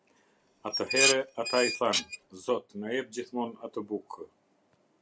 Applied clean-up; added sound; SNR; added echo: none; Dishes, pots, and pans; -1 dB; none.